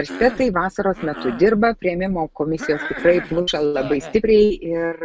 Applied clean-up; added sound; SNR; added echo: none; Cough; 15 dB; none.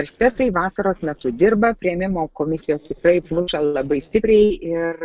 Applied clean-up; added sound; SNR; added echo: neural separator model SepFormer DNS4.